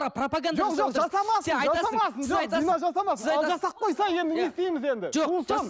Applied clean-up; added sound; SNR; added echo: none; none; none; none.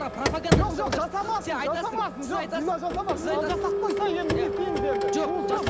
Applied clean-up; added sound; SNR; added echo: none; Printer; -1 dB; none.